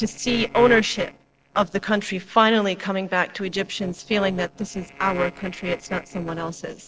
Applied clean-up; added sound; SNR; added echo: neural separator model SepFormer DNS4.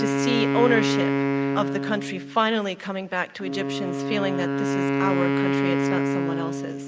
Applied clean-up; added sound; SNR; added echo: none; Wind instrument, woodwind instrument; -3 dB; none.